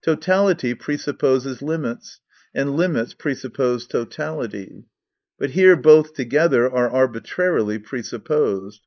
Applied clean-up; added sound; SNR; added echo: neural mask model Resemble Enhance denoiser.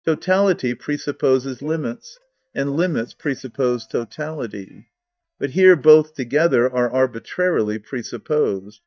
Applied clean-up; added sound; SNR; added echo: neural mask model DeepFilterNet 3.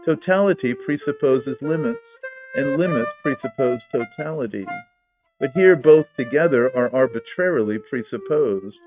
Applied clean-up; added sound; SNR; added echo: neural mask model RNNoise.